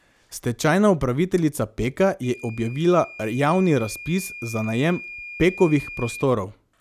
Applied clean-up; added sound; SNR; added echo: none; Microwave oven / Alarm; 18 dB; none.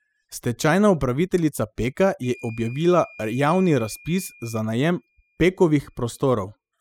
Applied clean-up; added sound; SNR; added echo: classical method spectral subtraction.